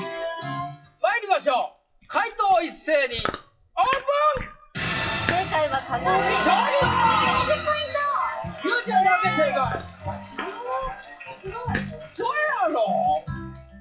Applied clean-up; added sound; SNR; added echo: classical method WPE with log-MMSE.